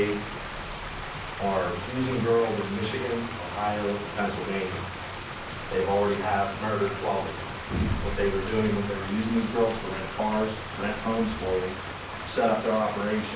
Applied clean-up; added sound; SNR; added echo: none; Stream; 8 dB; none.